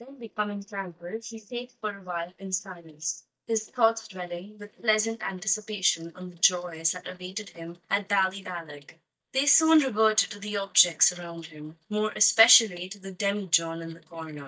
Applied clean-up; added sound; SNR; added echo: neural mask model DeepFilterNet 3.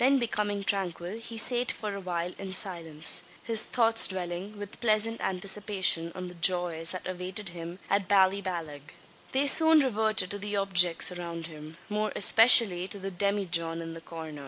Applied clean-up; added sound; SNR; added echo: none; none; none; none.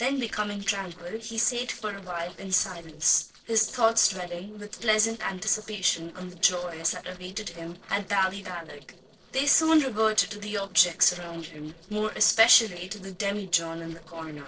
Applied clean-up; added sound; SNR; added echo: neural separator model SepFormer DNS4.